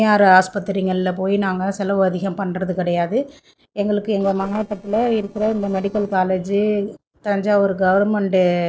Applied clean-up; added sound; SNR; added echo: neural separator model SepFormer DNS4.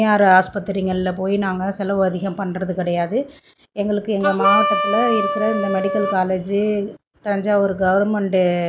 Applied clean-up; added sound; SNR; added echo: none; Harmonica; 1 dB; none.